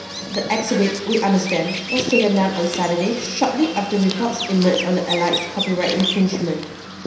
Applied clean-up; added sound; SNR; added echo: none; Bird vocalization, bird call, bird song; 8 dB; reverberation time 0.9 s.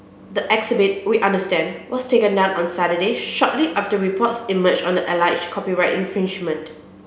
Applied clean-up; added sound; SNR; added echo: none; none; none; none.